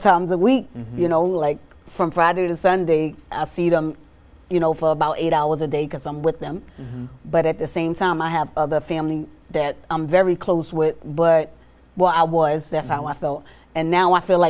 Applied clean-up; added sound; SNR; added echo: none; none; none; none.